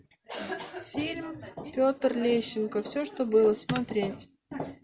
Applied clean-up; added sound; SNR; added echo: none; none; none; none.